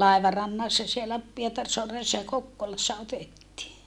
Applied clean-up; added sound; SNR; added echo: none; none; none; none.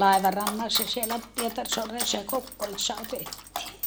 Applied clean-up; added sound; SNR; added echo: none; Dog; 7 dB; none.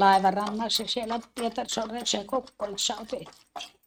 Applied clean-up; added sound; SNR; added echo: neural mask model RNNoise.